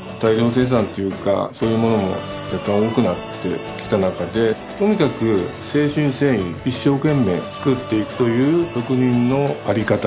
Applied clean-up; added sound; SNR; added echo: none; none; none; none.